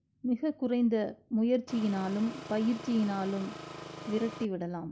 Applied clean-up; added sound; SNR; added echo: none; Engine; 12 dB; none.